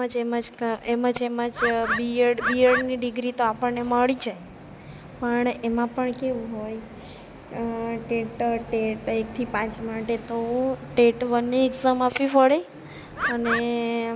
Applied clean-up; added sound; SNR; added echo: none; Bird; 3 dB; none.